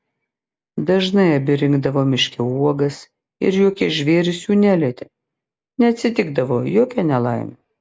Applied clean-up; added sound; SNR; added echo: none; none; none; none.